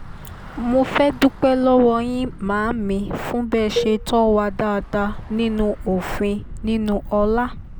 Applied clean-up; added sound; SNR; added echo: none; Dishes, pots, and pans + Traffic noise, roadway noise / Bus; 11 dB; none.